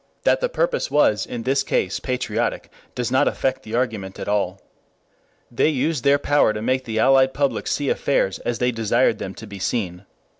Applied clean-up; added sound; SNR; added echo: none; none; none; none.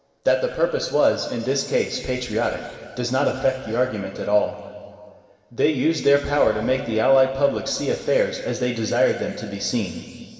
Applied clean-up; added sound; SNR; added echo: none; none; none; reverberation time 2.3 s.